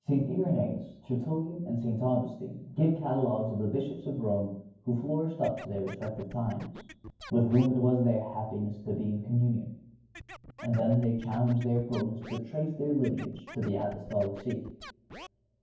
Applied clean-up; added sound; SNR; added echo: none; Scratching (performance technique); 18 dB; reverberation time 0.9 s.